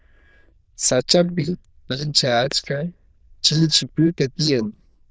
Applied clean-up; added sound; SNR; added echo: neural diffusion model UNIVERSE++.